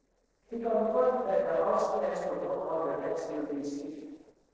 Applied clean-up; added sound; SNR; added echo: neural separator model SepFormer DNS4.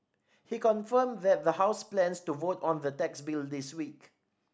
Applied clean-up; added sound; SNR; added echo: none; none; none; none.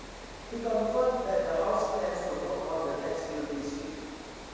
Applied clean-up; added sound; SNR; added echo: none; Water; 12 dB; reverberation time 1.9 s.